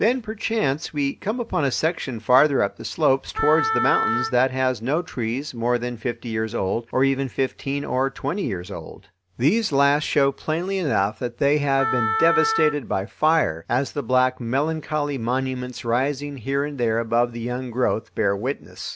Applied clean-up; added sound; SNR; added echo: none; Wind instrument, woodwind instrument; 4 dB; none.